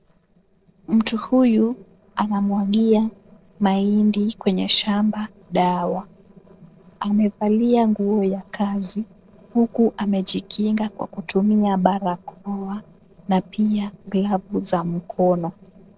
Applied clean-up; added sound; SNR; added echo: neural separator model SepFormer DNS4.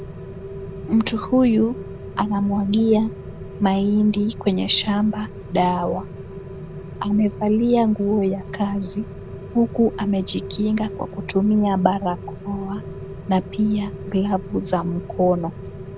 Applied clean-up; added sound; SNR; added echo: none; Rain; 12 dB; none.